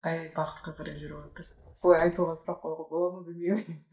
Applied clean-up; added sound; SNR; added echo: neural mask model DeepFilterNet 3.